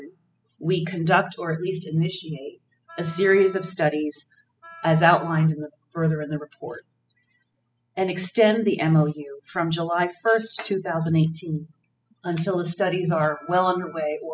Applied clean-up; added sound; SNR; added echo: classical method spectral subtraction.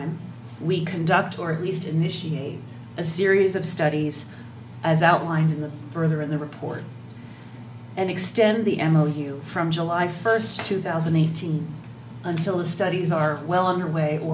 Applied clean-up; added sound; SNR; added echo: none; none; none; none.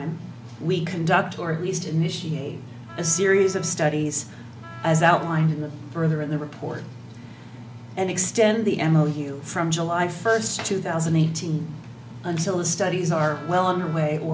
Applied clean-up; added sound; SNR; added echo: none; Wind instrument, woodwind instrument; 19 dB; none.